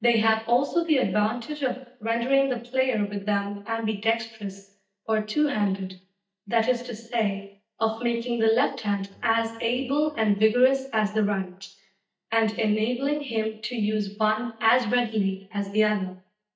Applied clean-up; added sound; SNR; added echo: neural mask model DeepFilterNet 3.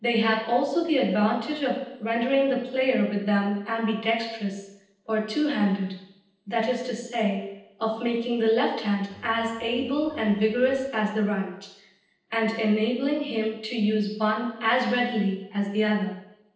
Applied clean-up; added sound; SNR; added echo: neural separator model SepFormer DNS4.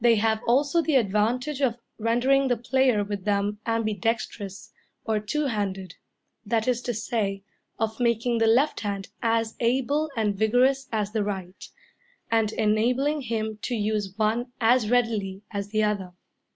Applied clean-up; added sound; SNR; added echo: none; none; none; none.